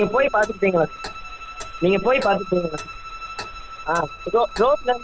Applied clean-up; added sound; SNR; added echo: none; Bowed string instrument + Clock; 12 dB; none.